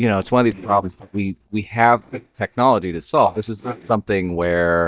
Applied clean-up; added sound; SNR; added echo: neural mask model DeepFilterNet 3.